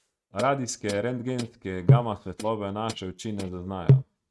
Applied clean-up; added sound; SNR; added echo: neural mask model RNNoise.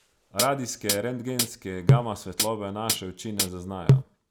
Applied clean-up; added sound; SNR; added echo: none; Hi-hat; -5 dB; none.